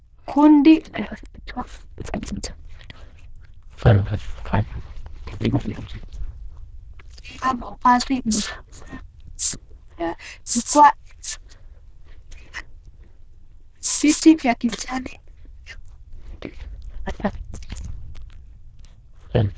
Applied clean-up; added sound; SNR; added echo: neural diffusion model UNIVERSE++.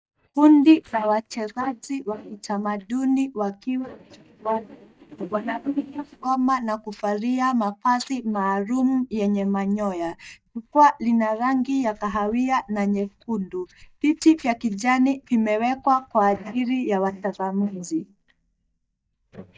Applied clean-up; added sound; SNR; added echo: neural mask model DeepFilterNet 3.